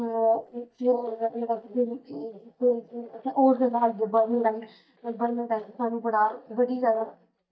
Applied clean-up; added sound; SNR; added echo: neural mask model DeepFilterNet 3.